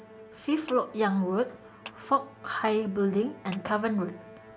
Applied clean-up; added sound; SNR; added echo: none; Musical instrument + Clapping; 19 dB; none.